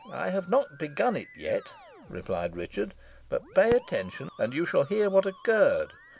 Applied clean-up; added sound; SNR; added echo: none; Fireworks + Musical instrument; 20 dB; none.